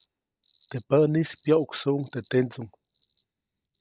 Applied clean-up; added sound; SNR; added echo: neural mask model DeepFilterNet 3.